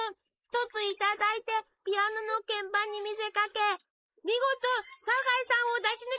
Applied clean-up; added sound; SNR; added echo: neural mask model Resemble Enhance denoiser.